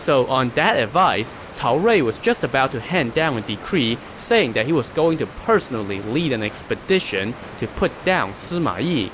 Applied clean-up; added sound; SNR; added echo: none; Water; 16 dB; none.